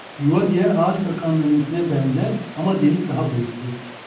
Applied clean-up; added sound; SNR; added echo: none; Water; 18 dB; reverberation time 0.6 s.